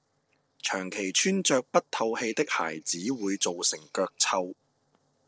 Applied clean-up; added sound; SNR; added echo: neural separator model SepFormer DNS4.